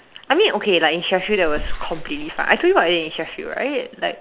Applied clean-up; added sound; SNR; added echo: none; Bathtub (filling or washing) / Water / Splash, splatter; 8 dB; none.